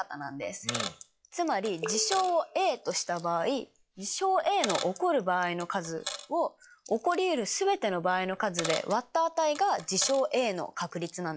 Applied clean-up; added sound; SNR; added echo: classical method log-MMSE.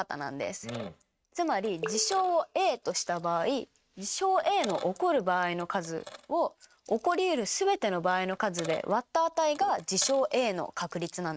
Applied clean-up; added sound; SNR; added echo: neural mask model RNNoise.